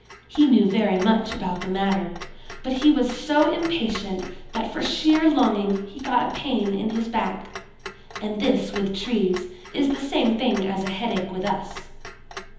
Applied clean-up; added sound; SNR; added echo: none; Clock; 17 dB; reverberation time 1.3 s.